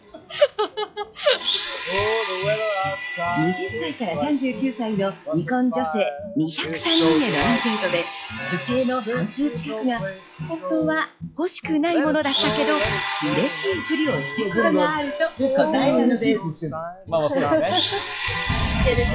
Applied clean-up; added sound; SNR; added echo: classical method log-MMSE.